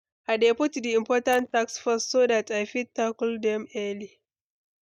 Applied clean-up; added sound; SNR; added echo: neural mask model DeepFilterNet 3.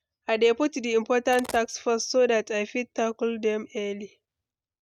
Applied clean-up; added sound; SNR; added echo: neural mask model RNNoise.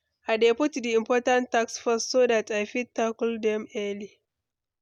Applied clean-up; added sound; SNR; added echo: none; none; none; none.